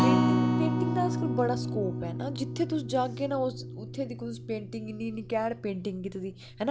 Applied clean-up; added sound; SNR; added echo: none; Acoustic guitar; -2 dB; none.